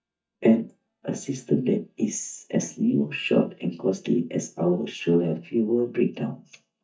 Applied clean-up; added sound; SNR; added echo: neural mask model DeepFilterNet 3.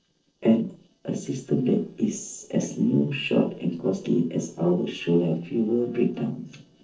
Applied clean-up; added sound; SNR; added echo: neural separator model SepFormer DNS4.